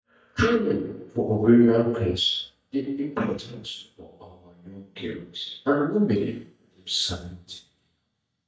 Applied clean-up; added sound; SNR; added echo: neural mask model DeepFilterNet 3.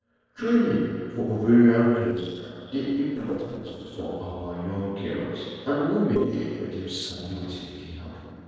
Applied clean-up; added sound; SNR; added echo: neural separator model SepFormer DNS4.